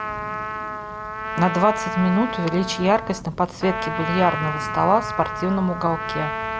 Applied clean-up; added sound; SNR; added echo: none; Trumpet; 6 dB; none.